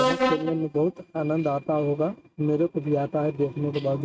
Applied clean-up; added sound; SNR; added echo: neural mask model RNNoise.